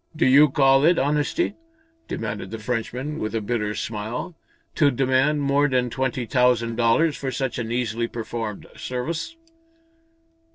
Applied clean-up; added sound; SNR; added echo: neural separator model SepFormer DNS4.